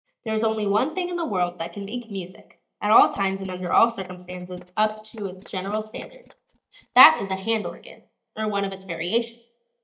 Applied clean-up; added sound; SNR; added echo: neural mask model DeepFilterNet 3.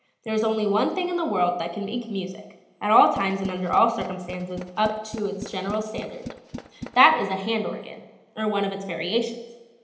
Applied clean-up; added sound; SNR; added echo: none; Tools; 14 dB; reverberation time 0.9 s.